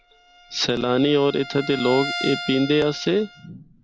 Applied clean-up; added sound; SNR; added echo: none; Bowed string instrument; 12 dB; none.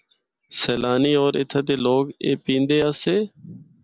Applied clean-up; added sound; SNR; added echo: none; none; none; none.